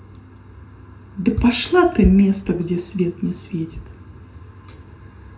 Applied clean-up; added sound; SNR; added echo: none; none; none; reverberation time 0.5 s.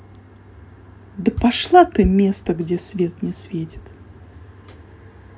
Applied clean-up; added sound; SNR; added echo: none; none; none; none.